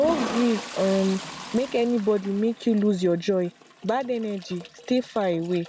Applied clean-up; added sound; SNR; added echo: none; Toilet flush; 12 dB; none.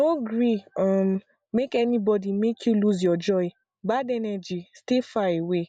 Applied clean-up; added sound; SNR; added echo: none; none; none; none.